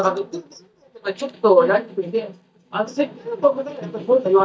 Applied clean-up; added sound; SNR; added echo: neural mask model DeepFilterNet 3.